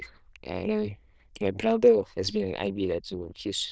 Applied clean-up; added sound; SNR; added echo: neural diffusion model UNIVERSE++.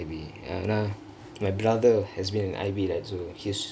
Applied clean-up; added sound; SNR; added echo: none; none; none; none.